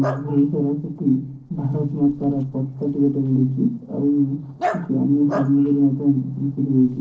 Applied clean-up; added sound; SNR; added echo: neural separator model SepFormer DNS4.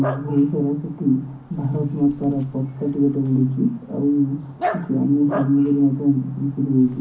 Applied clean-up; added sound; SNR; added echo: none; Dog; 14 dB; reverberation time 0.3 s.